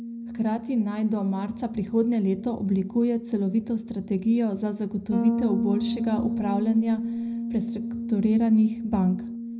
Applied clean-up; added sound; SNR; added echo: none; Bass guitar; 6 dB; reverberation time 0.5 s.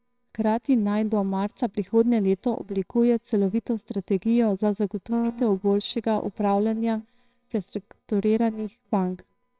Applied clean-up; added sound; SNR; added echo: neural separator model SepFormer WHAMR!.